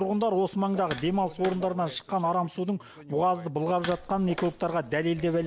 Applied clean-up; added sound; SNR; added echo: none; Tap + Whoosh, swoosh, swish; 16 dB; none.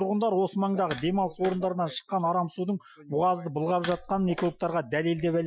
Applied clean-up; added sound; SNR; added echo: classical method Wiener filter.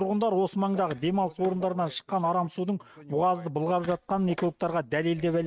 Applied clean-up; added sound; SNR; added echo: neural mask model RNNoise.